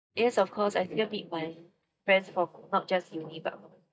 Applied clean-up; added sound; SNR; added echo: neural mask model DeepFilterNet 3.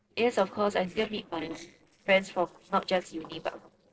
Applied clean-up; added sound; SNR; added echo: neural separator model SepFormer DNS4.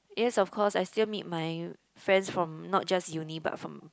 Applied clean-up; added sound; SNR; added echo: none; none; none; none.